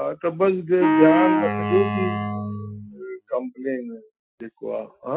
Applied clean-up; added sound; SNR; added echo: classical method Wiener filter.